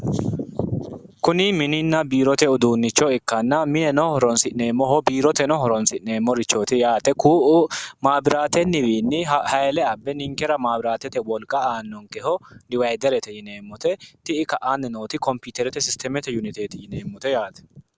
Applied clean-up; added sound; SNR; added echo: none; none; none; none.